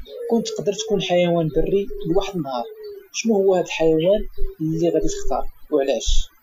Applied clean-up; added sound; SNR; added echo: classical method Wiener filter.